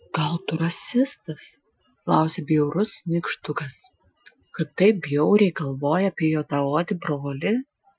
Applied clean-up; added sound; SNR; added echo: classical method Wiener filter.